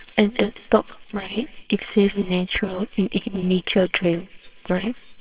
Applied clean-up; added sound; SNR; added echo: neural separator model SepFormer WHAMR!.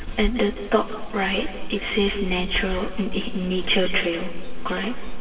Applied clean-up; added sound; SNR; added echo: none; Rain; 9 dB; reverberation time 2.0 s.